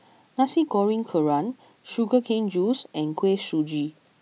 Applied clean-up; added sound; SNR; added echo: none; none; none; none.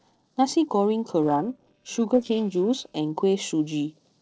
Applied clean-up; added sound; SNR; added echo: neural separator model SepFormer DNS4.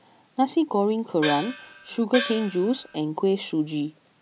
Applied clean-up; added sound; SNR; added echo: none; Gong; 7 dB; none.